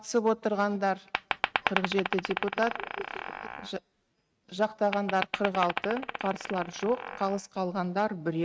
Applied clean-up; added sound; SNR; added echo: neural mask model RNNoise.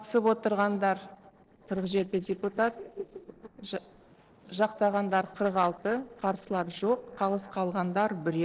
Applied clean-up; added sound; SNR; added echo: neural separator model SepFormer DNS4.